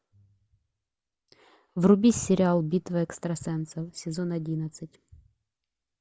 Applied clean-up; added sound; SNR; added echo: none; none; none; none.